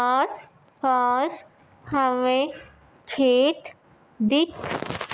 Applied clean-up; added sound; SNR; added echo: none; none; none; none.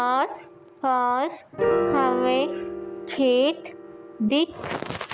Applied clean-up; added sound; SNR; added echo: none; Piano; 5 dB; none.